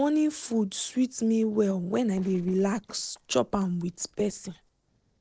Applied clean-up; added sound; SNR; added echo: neural separator model SepFormer DNS4.